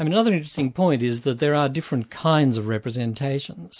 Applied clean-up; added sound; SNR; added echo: none; none; none; none.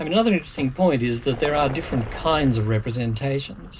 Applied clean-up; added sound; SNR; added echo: none; Vehicle; 14 dB; reverberation time 0.2 s.